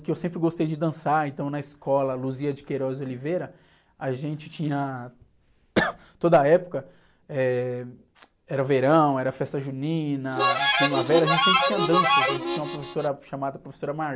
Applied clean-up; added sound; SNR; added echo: none; Harmonica; -3 dB; none.